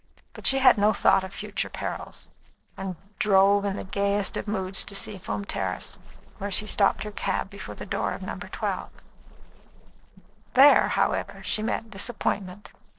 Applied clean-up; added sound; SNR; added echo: neural separator model SepFormer DNS4.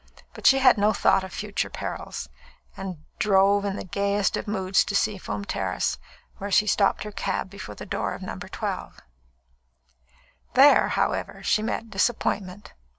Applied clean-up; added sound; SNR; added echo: none; none; none; none.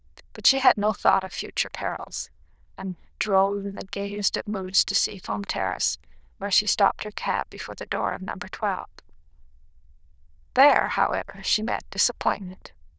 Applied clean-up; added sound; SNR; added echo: neural diffusion model UNIVERSE++.